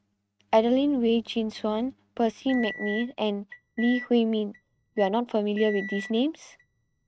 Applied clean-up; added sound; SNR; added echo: neural mask model RNNoise.